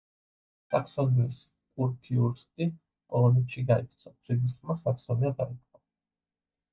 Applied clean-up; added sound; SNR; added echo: neural mask model DeepFilterNet 3.